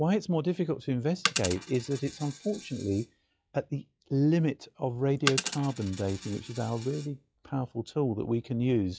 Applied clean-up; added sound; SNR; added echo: classical method log-MMSE.